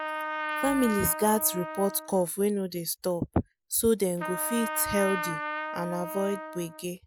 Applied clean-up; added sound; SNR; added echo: none; Trumpet; 7 dB; none.